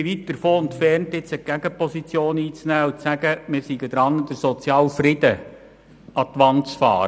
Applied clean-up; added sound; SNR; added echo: none; none; none; none.